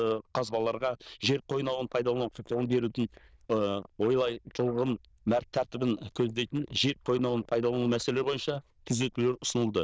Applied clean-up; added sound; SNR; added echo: neural diffusion model UNIVERSE++.